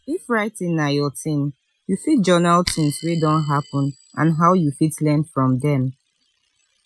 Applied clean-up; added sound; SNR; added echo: classical method Wiener filter.